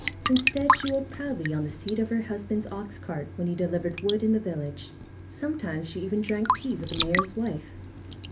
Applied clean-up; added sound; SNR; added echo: none; Raindrop / Drip / Trickle, dribble; 3 dB; reverberation time 0.3 s.